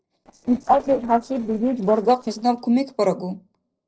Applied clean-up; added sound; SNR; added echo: neural separator model SepFormer DNS4.